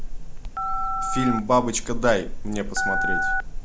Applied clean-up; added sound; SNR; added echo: none; Telephone; -1 dB; none.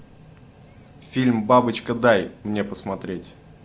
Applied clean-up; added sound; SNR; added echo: none; none; none; none.